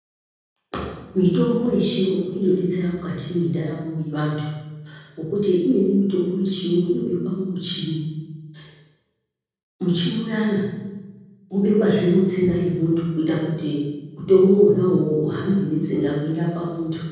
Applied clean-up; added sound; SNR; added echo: none; none; none; reverberation time 1.3 s.